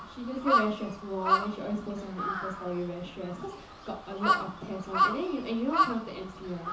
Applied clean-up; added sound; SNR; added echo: none; Crow; -2 dB; reverberation time 0.9 s.